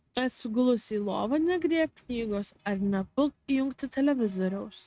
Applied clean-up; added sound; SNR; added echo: neural mask model RNNoise.